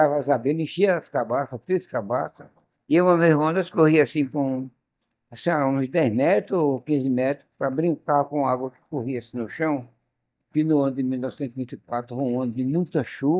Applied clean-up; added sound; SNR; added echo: neural mask model DeepFilterNet 3.